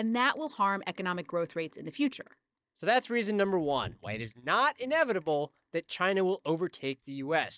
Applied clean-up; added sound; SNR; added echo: neural mask model DeepFilterNet 3.